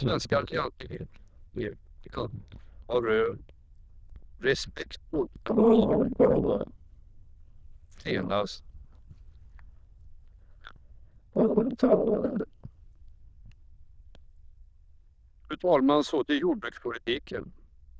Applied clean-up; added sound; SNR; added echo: neural diffusion model UNIVERSE++.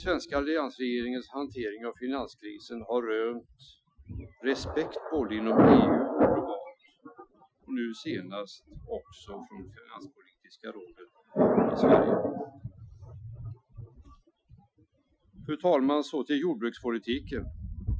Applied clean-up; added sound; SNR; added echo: classical method Wiener filter.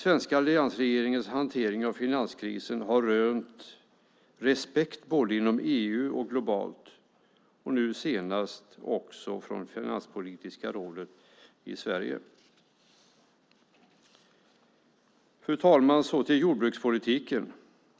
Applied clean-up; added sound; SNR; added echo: none; none; none; none.